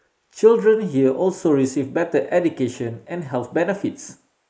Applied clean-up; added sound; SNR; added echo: neural mask model Resemble Enhance denoiser.